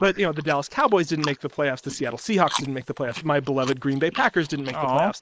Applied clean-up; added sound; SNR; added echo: neural mask model Resemble Enhance denoiser.